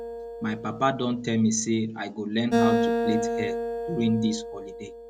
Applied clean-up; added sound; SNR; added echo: none; Acoustic guitar; 2 dB; none.